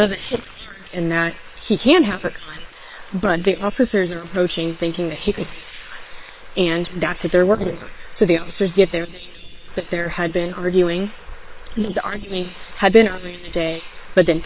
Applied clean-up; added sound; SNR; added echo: neural separator model SepFormer WHAM!.